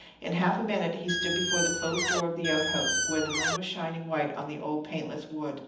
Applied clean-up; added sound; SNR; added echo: none; Squeak; -2 dB; reverberation time 0.8 s.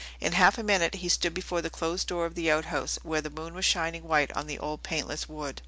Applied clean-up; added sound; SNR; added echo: none; none; none; none.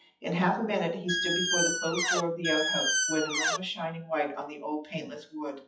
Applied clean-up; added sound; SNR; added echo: classical method WPE with log-MMSE.